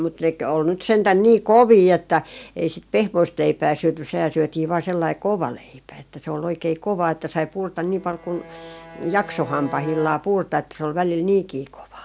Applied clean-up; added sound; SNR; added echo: none; Bowed string instrument; 17 dB; none.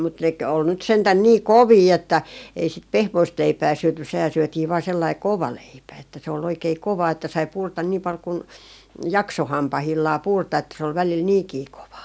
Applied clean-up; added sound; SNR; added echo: none; none; none; none.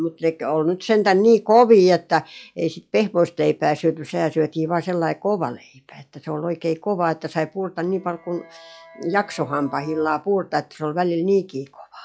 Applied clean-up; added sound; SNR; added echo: classical method log-MMSE.